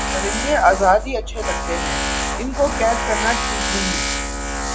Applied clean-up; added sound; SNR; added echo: none; Tools; 1 dB; none.